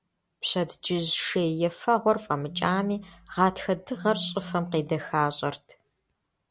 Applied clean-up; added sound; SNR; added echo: none; Telephone; 15 dB; none.